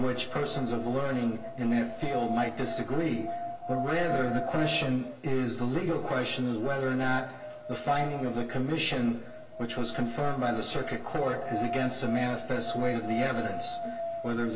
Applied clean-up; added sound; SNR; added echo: none; Wind; 9 dB; reverberation time 0.2 s.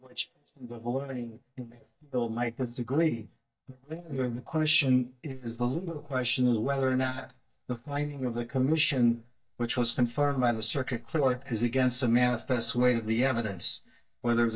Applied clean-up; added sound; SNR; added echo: neural mask model DeepFilterNet 3.